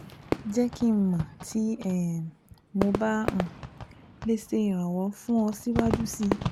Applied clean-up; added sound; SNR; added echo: none; Fireworks; 7 dB; none.